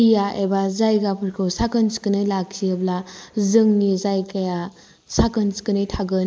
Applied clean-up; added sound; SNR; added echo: neural mask model Resemble Enhance denoiser.